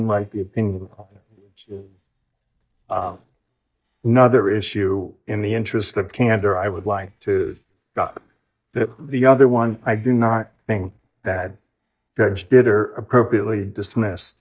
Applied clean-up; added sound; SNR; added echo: neural mask model DeepFilterNet 3.